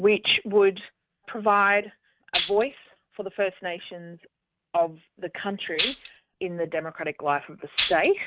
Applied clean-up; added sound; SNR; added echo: neural mask model RNNoise.